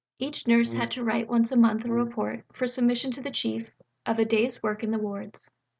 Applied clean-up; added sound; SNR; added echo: neural mask model RNNoise.